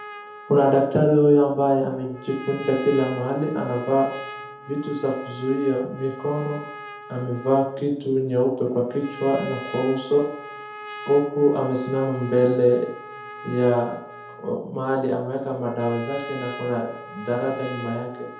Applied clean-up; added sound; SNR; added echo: none; Trumpet; 16 dB; reverberation time 2.0 s.